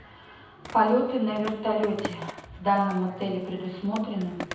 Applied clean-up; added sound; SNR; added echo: none; Skateboard; 15 dB; reverberation time 0.9 s.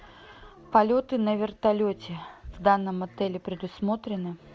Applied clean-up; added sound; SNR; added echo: none; none; none; none.